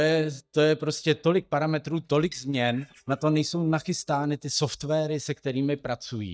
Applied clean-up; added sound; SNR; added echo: neural mask model DeepFilterNet 3.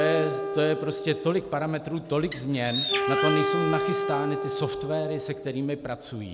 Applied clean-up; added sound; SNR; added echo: none; Wind instrument, woodwind instrument + Bird; 2 dB; none.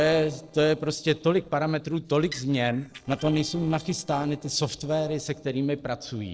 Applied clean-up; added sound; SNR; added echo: neural separator model SepFormer DNS4.